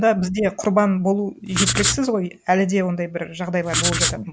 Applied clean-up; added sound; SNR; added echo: none; Writing; 1 dB; none.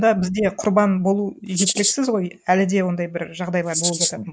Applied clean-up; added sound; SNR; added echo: neural mask model Resemble Enhance denoiser.